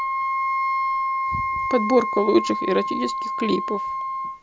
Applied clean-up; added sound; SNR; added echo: none; Wind instrument, woodwind instrument; 0 dB; none.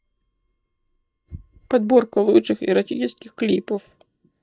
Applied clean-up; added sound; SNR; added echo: neural mask model DeepFilterNet 3.